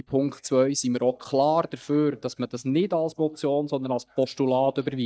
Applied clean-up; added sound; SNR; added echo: neural mask model DeepFilterNet 3.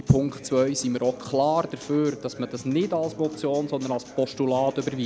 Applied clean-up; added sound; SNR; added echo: none; Tick-tock + Acoustic guitar; 19 dB; none.